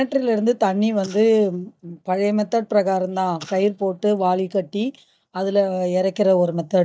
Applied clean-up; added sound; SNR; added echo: neural mask model DeepFilterNet 3.